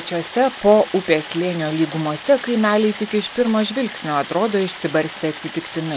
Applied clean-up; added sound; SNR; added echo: none; Stream; 13 dB; none.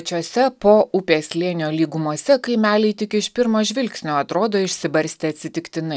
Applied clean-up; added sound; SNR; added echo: none; none; none; none.